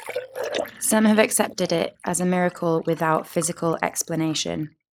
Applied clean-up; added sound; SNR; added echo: neural mask model Resemble Enhance denoiser.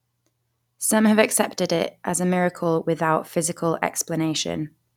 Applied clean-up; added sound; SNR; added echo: none; none; none; none.